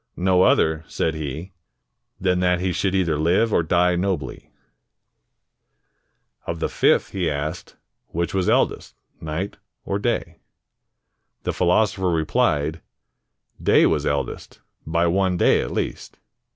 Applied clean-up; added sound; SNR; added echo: none; none; none; none.